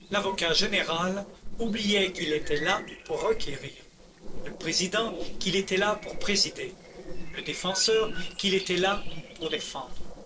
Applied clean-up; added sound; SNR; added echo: neural separator model SepFormer DNS4.